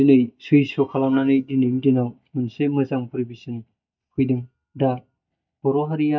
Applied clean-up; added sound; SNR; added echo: neural mask model DeepFilterNet 3.